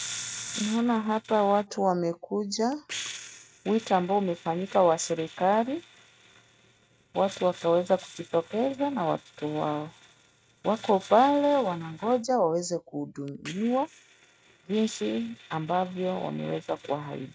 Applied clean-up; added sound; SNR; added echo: neural mask model RNNoise.